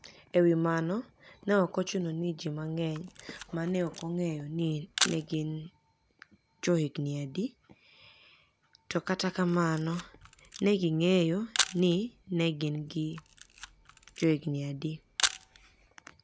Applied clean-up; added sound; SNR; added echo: none; Camera; 8 dB; none.